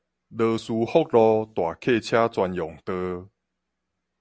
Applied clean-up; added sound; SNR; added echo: none; none; none; none.